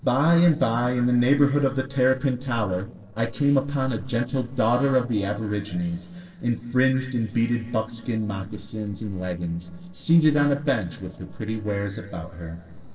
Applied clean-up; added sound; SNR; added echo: neural separator model SepFormer DNS4.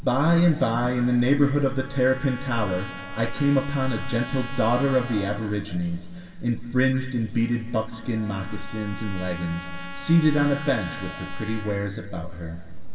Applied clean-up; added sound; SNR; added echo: none; Trumpet; 17 dB; reverberation time 1.8 s.